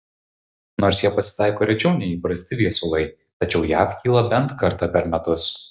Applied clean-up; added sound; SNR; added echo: none; none; none; none.